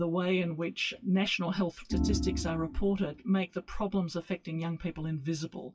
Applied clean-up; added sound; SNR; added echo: classical method WPE with log-MMSE.